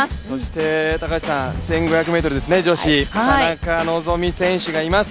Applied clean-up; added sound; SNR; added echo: none; none; none; none.